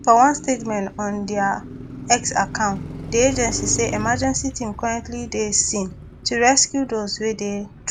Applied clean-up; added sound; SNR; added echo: none; Car passing by; 12 dB; none.